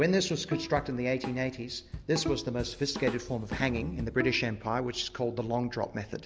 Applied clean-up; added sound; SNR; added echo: none; Drum / Drum kit + Bowed string instrument; 9 dB; none.